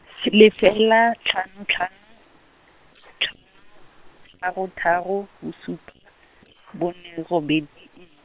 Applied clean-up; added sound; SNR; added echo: neural separator model SepFormer WHAM!.